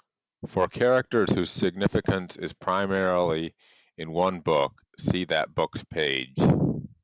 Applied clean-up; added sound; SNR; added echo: none; none; none; none.